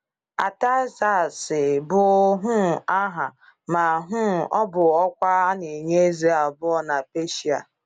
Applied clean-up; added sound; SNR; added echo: none; none; none; none.